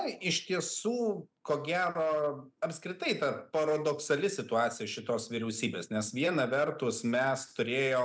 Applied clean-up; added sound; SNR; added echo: none; none; none; none.